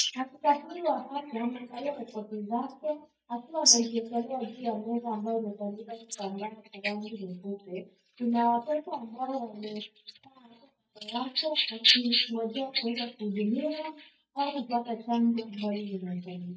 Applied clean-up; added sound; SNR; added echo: neural mask model DeepFilterNet 3.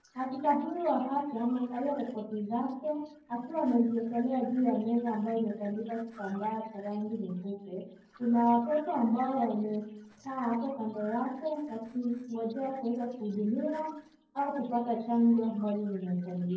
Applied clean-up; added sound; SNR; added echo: neural separator model SepFormer DNS4.